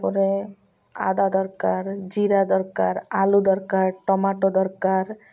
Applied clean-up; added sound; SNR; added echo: none; none; none; none.